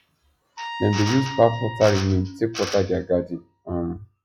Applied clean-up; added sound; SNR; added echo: classical method log-MMSE.